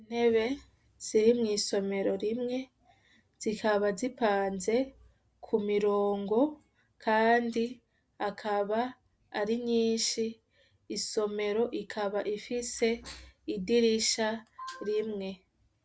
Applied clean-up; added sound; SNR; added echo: none; none; none; none.